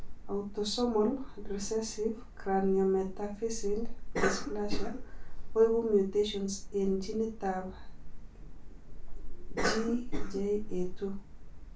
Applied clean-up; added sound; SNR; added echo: none; Cough; 2 dB; reverberation time 0.2 s.